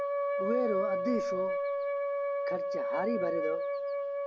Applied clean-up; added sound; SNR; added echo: none; Wind instrument, woodwind instrument; -4 dB; none.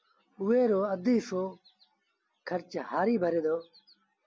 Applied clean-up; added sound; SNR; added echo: none; none; none; none.